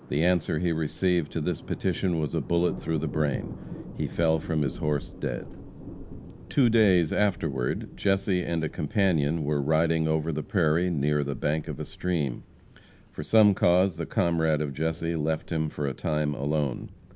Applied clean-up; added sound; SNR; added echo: none; Thunder; 16 dB; none.